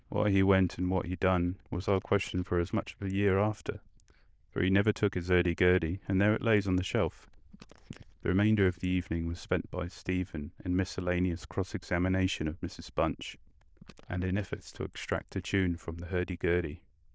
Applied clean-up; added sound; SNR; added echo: neural diffusion model UNIVERSE++.